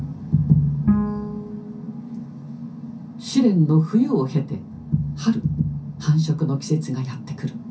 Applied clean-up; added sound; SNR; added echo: none; Bowed string instrument; 7 dB; reverberation time 0.3 s.